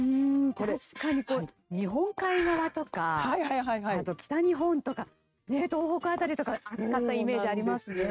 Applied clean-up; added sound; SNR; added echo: neural mask model RNNoise.